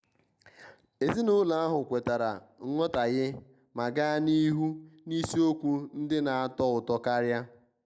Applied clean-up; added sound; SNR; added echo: none; none; none; none.